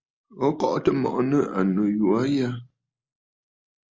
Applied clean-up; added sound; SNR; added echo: none; none; none; none.